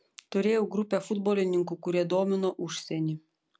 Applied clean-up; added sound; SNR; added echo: none; none; none; none.